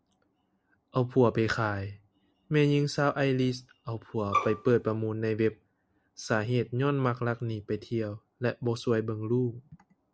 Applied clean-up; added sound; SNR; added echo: none; Bowed string instrument; 3 dB; none.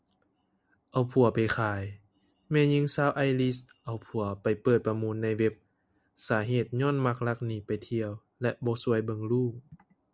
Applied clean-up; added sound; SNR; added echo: none; none; none; none.